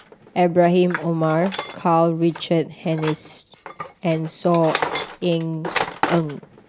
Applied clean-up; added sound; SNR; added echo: none; Tools; 10 dB; none.